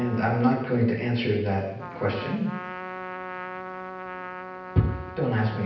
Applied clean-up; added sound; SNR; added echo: none; Trumpet; 11 dB; reverberation time 0.9 s.